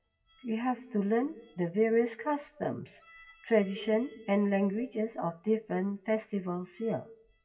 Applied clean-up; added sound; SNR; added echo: classical method WPE with log-MMSE.